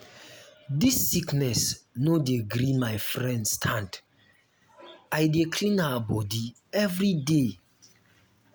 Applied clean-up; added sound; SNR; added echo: none; none; none; none.